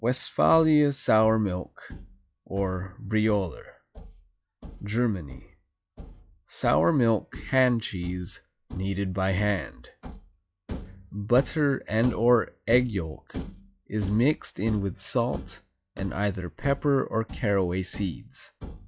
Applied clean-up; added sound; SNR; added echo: classical method log-MMSE.